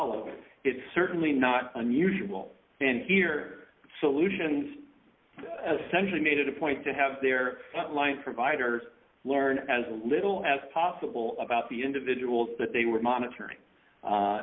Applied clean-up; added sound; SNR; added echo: none; none; none; none.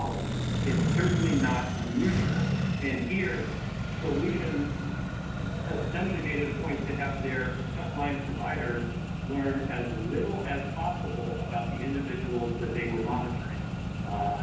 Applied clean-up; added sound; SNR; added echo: none; Accelerating, revving, vroom; -2 dB; reverberation time 0.9 s.